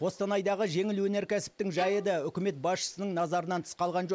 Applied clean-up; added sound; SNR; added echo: none; Bowed string instrument; 16 dB; none.